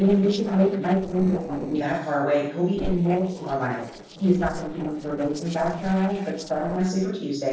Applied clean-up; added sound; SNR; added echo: neural separator model SepFormer DNS4.